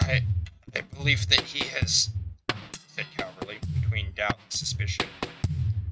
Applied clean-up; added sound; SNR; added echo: neural mask model RNNoise.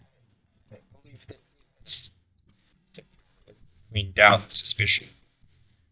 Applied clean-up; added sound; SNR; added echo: neural mask model DeepFilterNet 3.